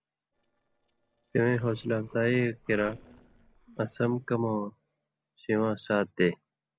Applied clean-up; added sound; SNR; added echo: neural separator model SepFormer DNS4.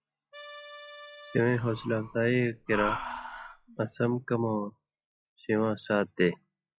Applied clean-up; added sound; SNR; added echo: classical method log-MMSE.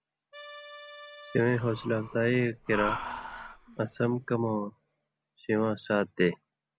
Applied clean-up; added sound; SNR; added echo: none; Breathing + Accordion; 11 dB; none.